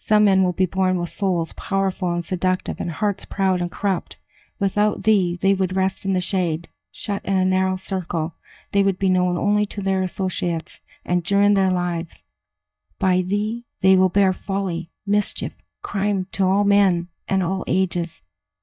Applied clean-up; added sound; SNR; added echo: neural mask model DeepFilterNet 3.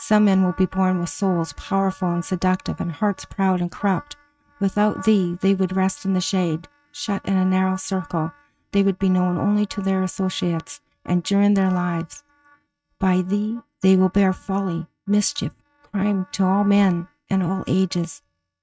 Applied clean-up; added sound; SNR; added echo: neural mask model RNNoise.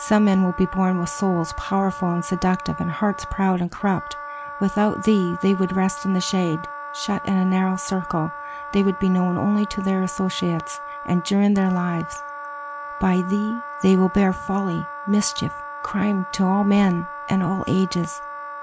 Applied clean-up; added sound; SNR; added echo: none; Wind instrument, woodwind instrument; 11 dB; none.